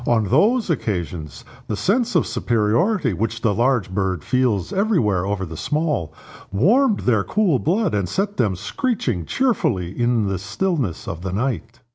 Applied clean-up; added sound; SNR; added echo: none; none; none; none.